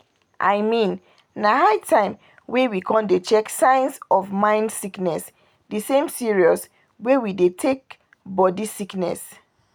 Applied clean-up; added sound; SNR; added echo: none; none; none; none.